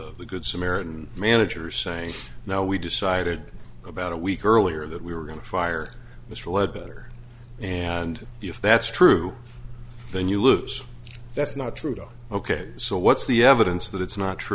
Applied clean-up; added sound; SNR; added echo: none; none; none; none.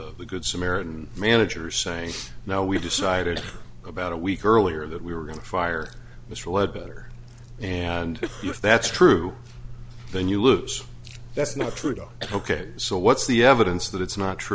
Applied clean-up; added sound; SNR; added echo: none; Cough; 11 dB; none.